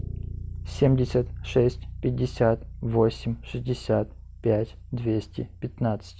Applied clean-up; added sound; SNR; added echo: none; Bass guitar; 12 dB; none.